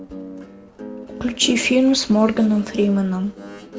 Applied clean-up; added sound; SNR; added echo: none; Guitar; 15 dB; reverberation time 0.6 s.